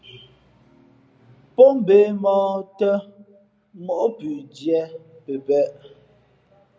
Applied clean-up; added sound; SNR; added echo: none; none; none; none.